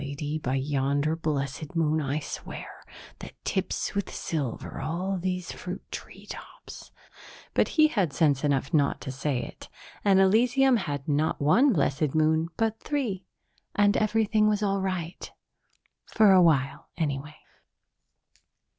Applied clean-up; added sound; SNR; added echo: none; none; none; none.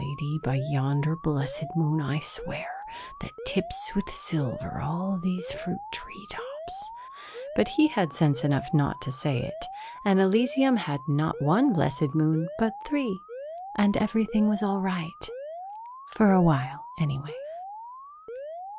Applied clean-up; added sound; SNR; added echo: none; Alarm; 12 dB; none.